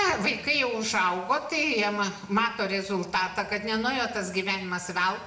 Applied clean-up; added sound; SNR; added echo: none; none; none; reverberation time 0.8 s.